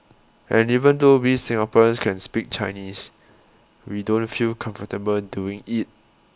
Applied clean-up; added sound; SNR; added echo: none; none; none; none.